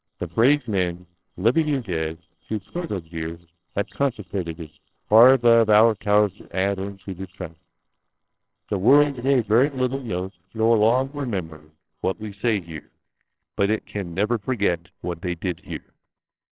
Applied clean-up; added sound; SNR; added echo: neural separator model SepFormer WHAMR!.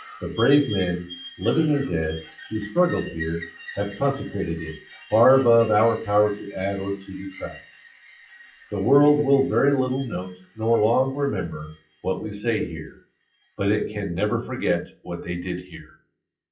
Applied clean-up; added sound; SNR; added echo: classical method WPE with log-MMSE.